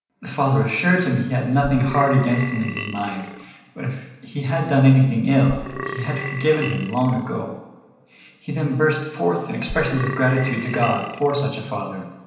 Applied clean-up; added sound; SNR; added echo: none; Burping, eructation; 11 dB; reverberation time 0.9 s.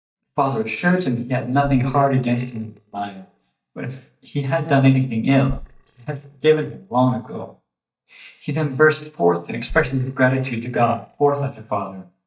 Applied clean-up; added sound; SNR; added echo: neural mask model DeepFilterNet 3.